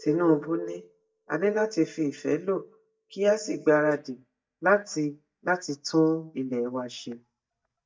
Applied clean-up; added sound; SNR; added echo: neural mask model DeepFilterNet 3.